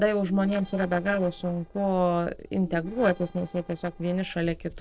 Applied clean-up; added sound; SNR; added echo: neural separator model SepFormer DNS4.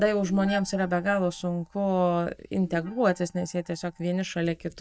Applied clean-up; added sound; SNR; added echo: neural mask model DeepFilterNet 3.